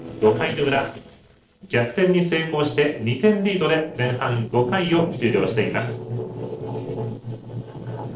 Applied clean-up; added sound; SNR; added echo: neural separator model SepFormer DNS4.